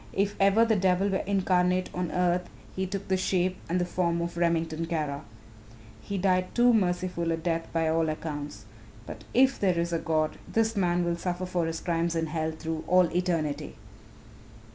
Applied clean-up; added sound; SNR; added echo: none; none; none; none.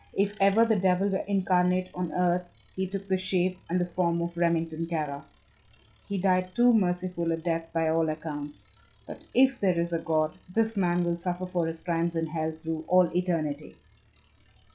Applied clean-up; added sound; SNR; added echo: classical method log-MMSE.